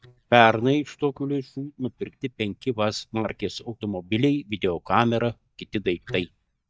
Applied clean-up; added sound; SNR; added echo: neural mask model DeepFilterNet 3.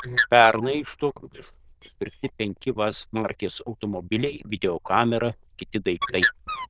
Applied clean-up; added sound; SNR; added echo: neural diffusion model UNIVERSE++.